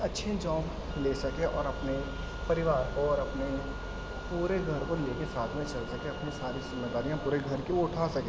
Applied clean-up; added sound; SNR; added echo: none; Wind instrument, woodwind instrument; 18 dB; none.